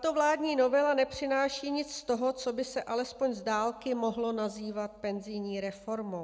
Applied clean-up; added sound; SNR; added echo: none; none; none; none.